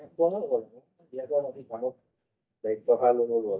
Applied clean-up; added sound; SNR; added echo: neural mask model DeepFilterNet 3.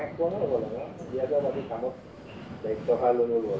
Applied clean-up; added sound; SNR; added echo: none; Subway, metro, underground; 12 dB; reverberation time 0.4 s.